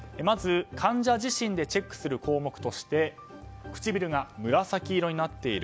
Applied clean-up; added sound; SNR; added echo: none; none; none; none.